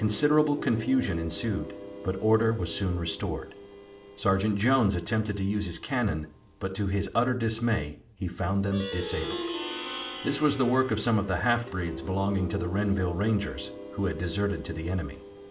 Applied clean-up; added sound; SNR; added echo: none; Plucked string instrument; 12 dB; reverberation time 0.4 s.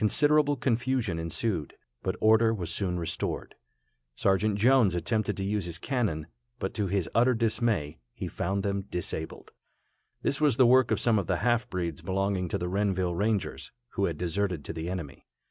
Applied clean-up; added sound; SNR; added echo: none; none; none; none.